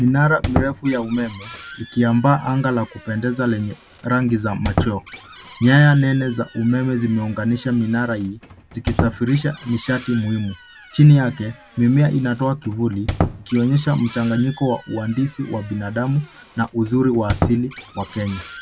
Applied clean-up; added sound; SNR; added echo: none; Squeak; 11 dB; none.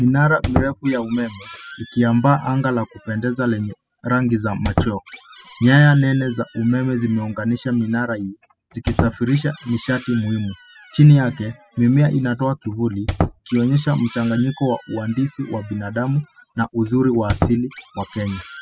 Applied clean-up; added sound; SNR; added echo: classical method spectral subtraction.